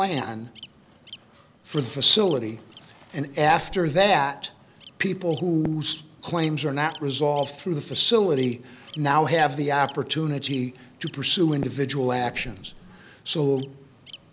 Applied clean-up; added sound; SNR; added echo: none; Bird vocalization, bird call, bird song + Fireworks; 20 dB; none.